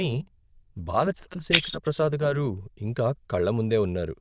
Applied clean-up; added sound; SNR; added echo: neural diffusion model UNIVERSE++.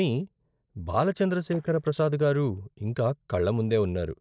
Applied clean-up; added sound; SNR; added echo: neural separator model SepFormer DNS4.